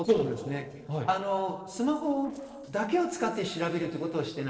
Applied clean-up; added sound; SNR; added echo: neural separator model SepFormer DNS4.